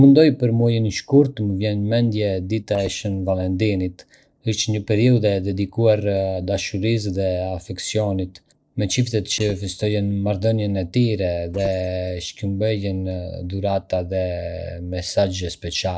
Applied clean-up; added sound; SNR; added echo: neural separator model SepFormer DNS4.